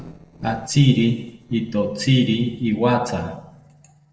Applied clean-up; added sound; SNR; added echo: neural separator model SepFormer DNS4.